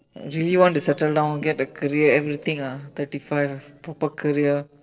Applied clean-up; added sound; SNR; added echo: neural separator model SepFormer DNS4.